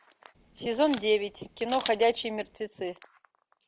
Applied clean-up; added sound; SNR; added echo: none; Camera; 12 dB; none.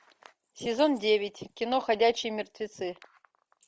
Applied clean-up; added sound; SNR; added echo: none; none; none; none.